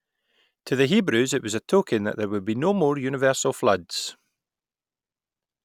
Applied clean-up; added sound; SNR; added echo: none; none; none; none.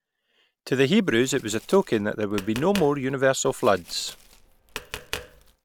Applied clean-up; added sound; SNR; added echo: none; Tap; 16 dB; none.